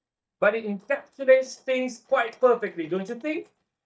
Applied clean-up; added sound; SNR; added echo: neural mask model DeepFilterNet 3.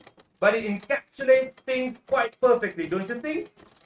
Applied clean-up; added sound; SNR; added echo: neural mask model RNNoise.